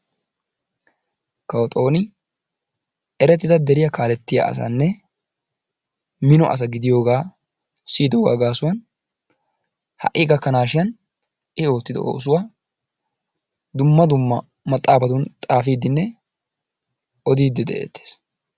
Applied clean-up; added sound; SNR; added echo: none; none; none; none.